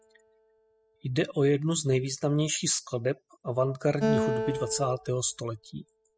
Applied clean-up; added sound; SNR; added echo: classical method spectral subtraction.